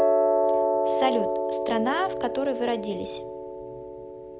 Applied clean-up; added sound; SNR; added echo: none; Piano; -5 dB; none.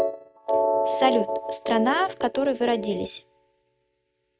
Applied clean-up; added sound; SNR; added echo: neural mask model RNNoise.